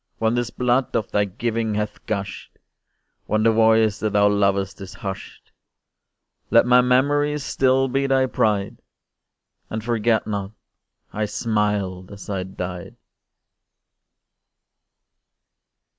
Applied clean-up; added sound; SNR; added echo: none; none; none; none.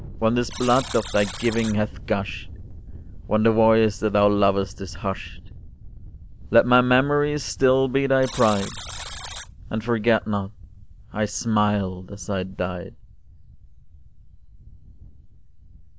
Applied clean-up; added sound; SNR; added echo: none; Thunder + Alarm; 14 dB; none.